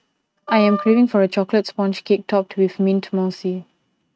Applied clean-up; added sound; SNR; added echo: neural mask model RNNoise.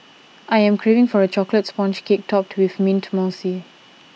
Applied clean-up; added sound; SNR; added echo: none; none; none; none.